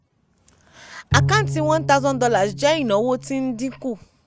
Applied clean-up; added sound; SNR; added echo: none; Bowed string instrument; 5 dB; none.